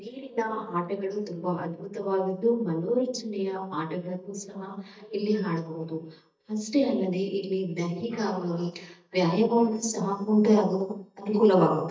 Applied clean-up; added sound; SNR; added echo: neural mask model DeepFilterNet 3.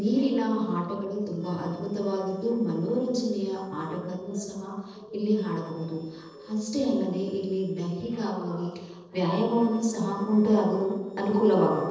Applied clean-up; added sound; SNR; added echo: neural separator model SepFormer DNS4.